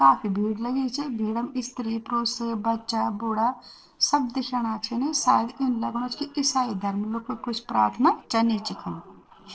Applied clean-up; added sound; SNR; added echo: neural separator model SepFormer DNS4.